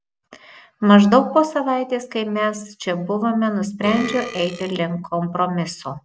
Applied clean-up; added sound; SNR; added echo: none; Burping, eructation; 13 dB; none.